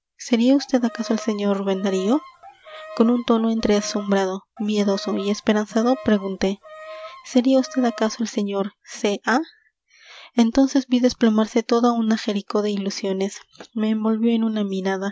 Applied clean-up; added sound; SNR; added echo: none; Bowed string instrument; 18 dB; none.